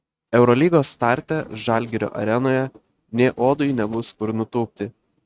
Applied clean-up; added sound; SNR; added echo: neural mask model RNNoise.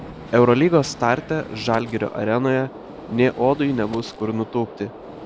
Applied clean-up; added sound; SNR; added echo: none; Gunshot, gunfire; 16 dB; none.